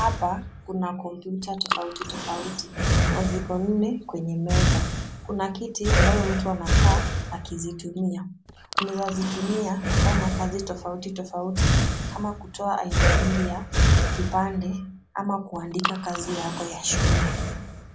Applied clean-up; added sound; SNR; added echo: none; Breathing; -4 dB; none.